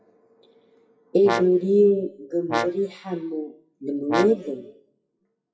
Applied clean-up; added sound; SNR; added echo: classical method WPE with log-MMSE.